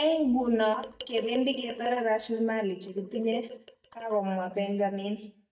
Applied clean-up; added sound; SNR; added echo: neural mask model DeepFilterNet 3.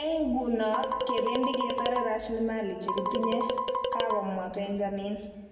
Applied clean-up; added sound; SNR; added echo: none; Marimba, xylophone; 1 dB; reverberation time 1.0 s.